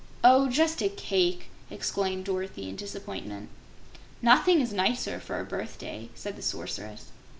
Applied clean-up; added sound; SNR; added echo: none; none; none; none.